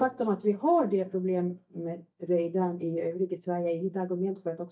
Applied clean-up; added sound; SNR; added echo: neural mask model DeepFilterNet 3.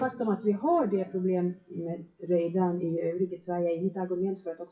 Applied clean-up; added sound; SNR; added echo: classical method WPE with log-MMSE.